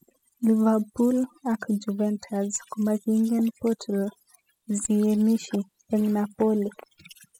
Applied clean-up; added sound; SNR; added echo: classical method spectral subtraction.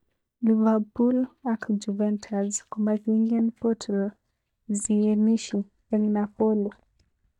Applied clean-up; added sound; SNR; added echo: neural mask model DeepFilterNet 3.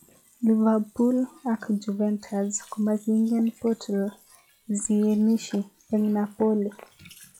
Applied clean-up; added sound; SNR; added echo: classical method log-MMSE.